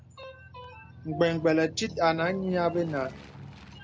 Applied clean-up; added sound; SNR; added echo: none; Aircraft; 16 dB; none.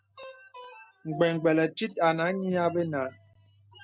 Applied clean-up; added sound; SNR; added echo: none; none; none; none.